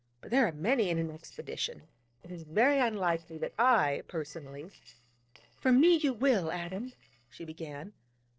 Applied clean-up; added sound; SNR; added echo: neural separator model SepFormer DNS4.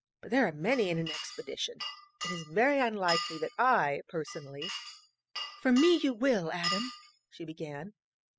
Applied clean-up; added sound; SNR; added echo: classical method spectral subtraction.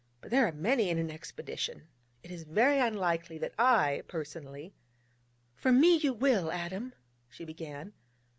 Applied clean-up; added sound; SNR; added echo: none; none; none; none.